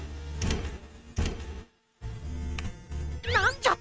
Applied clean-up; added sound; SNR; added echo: neural mask model RNNoise.